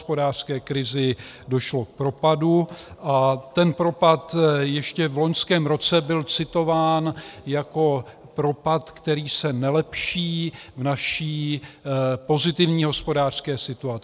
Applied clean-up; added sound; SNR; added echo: none; none; none; none.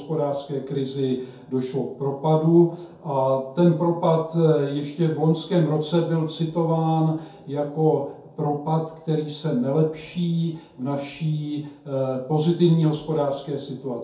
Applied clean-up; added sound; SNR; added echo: none; none; none; reverberation time 0.6 s.